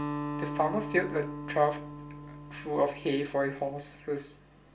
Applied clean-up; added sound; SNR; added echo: none; Acoustic guitar; 8 dB; reverberation time 0.2 s.